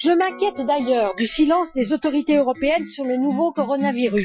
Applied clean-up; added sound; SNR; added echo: classical method Wiener filter.